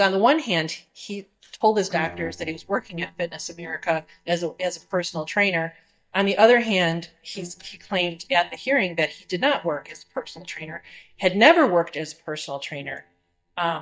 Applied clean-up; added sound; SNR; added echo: neural mask model DeepFilterNet 3.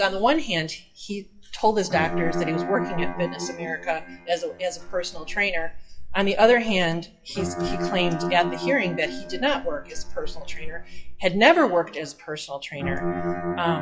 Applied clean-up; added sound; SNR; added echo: classical method WPE with log-MMSE.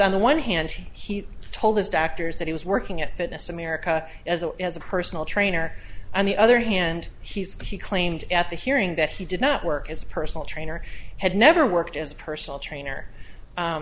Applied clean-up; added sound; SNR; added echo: none; none; none; none.